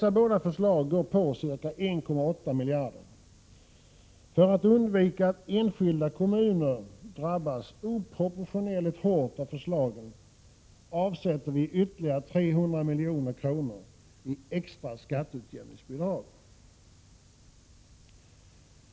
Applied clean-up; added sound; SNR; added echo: none; none; none; none.